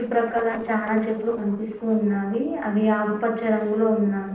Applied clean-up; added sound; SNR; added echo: neural separator model SepFormer DNS4.